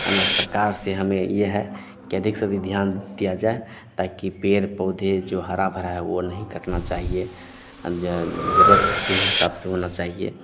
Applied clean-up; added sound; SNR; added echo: none; Breathing; 2 dB; none.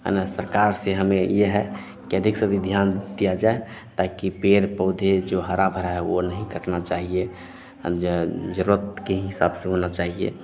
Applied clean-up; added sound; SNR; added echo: none; none; none; none.